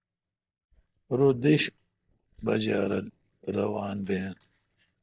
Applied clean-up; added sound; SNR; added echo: neural mask model DeepFilterNet 3.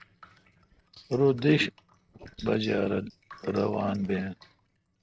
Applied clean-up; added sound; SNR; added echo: neural mask model RNNoise.